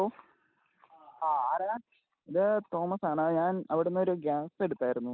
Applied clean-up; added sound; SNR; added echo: none; none; none; none.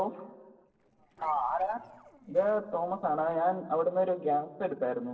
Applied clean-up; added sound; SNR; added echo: neural separator model SepFormer DNS4.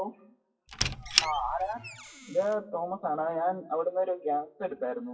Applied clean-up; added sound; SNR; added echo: classical method WPE with log-MMSE.